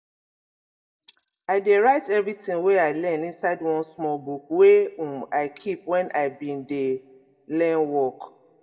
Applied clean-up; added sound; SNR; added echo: none; none; none; reverberation time 1.5 s.